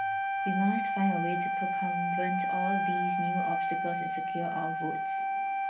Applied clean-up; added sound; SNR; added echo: none; Wind instrument, woodwind instrument; -4 dB; reverberation time 0.3 s.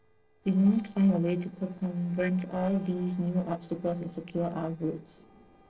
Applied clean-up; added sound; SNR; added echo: neural separator model SepFormer DNS4.